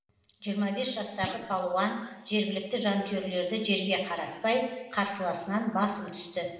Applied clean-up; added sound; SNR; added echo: none; Thump, thud; 13 dB; reverberation time 1.0 s.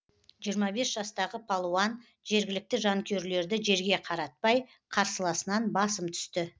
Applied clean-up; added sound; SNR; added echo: none; none; none; none.